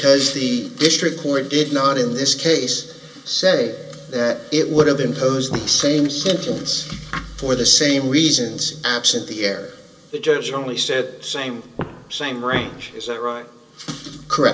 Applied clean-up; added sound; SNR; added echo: none; Walk, footsteps; 12 dB; reverberation time 0.2 s.